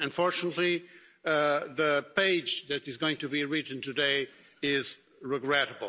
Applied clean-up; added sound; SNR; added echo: none; none; none; none.